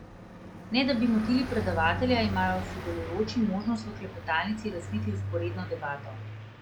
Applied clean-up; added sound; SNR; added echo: none; Car passing by; 7 dB; none.